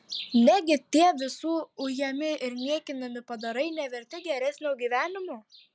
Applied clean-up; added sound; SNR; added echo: none; none; none; none.